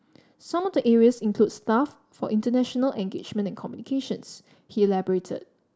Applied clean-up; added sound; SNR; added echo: none; none; none; none.